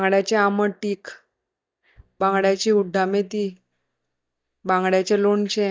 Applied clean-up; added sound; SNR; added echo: neural mask model DeepFilterNet 3.